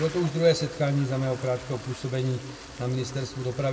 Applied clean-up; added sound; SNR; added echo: none; Toilet flush; 16 dB; reverberation time 0.9 s.